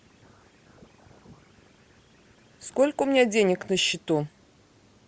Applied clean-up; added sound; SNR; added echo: none; none; none; none.